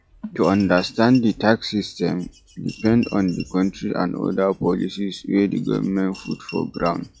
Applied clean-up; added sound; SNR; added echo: classical method log-MMSE.